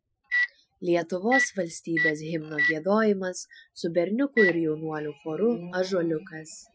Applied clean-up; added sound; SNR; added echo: classical method Wiener filter.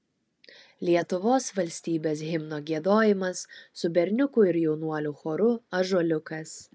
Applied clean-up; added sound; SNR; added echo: none; none; none; none.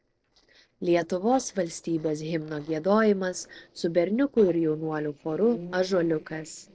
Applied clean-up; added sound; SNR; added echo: neural separator model SepFormer DNS4.